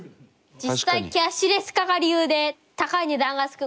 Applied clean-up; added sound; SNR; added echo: none; none; none; none.